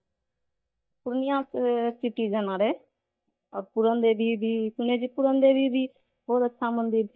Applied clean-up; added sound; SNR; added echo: neural mask model DeepFilterNet 3.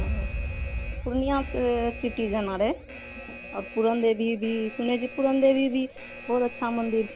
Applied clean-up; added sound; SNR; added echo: none; Alarm; 9 dB; none.